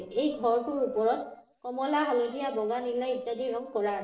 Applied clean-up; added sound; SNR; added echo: neural separator model SepFormer DNS4.